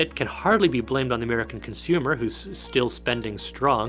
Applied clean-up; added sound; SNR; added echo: none; none; none; none.